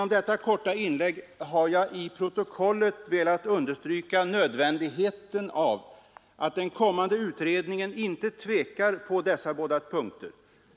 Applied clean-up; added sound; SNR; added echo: none; none; none; none.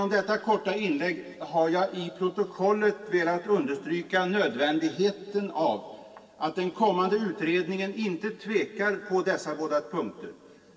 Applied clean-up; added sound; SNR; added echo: none; none; none; reverberation time 2.2 s.